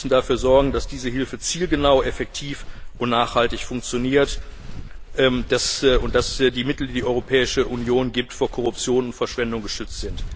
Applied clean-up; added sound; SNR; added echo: none; Walk, footsteps; 9 dB; none.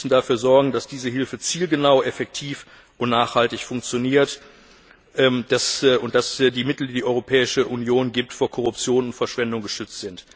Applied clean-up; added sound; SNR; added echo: none; none; none; none.